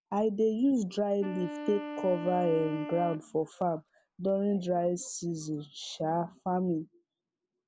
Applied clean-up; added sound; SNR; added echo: none; Wind instrument, woodwind instrument; 10 dB; none.